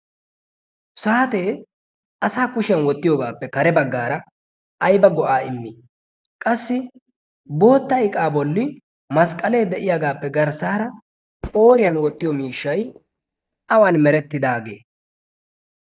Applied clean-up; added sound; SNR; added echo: neural mask model DeepFilterNet 3.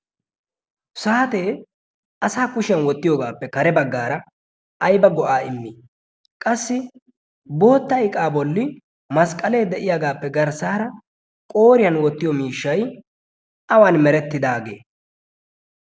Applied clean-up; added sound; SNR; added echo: none; none; none; none.